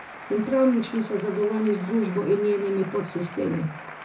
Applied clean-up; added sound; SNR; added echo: none; Applause; 15 dB; reverberation time 0.4 s.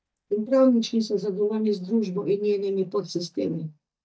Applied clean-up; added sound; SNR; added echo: neural mask model DeepFilterNet 3.